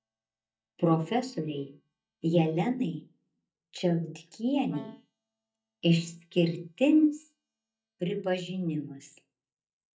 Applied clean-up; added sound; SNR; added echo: neural mask model DeepFilterNet 3.